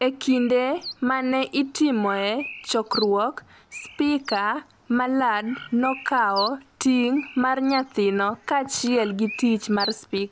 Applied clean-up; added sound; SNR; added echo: none; Bird; 16 dB; none.